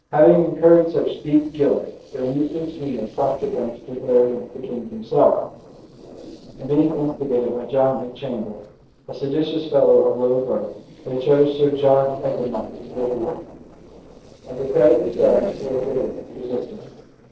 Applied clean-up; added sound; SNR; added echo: neural separator model SepFormer DNS4.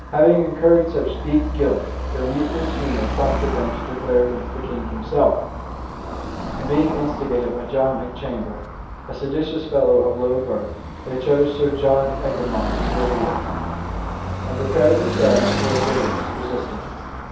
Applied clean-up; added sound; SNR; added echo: none; Car passing by / Traffic noise, roadway noise; 5 dB; reverberation time 0.7 s.